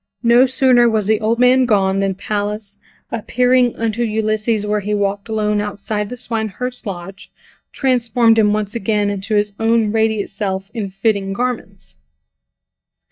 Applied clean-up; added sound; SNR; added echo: neural mask model DeepFilterNet 3.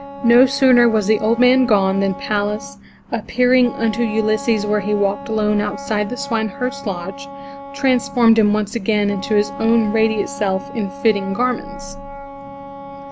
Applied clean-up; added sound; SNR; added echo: none; Wind instrument, woodwind instrument; 14 dB; none.